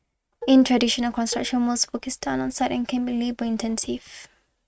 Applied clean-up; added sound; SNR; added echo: neural mask model RNNoise.